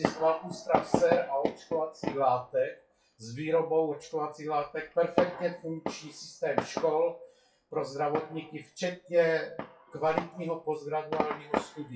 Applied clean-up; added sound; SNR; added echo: classical method WPE with log-MMSE.